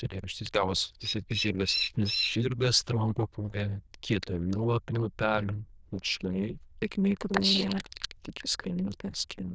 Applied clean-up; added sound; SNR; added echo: neural diffusion model UNIVERSE++.